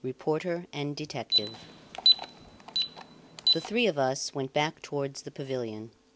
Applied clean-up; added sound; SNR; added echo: none; Alarm; -2 dB; none.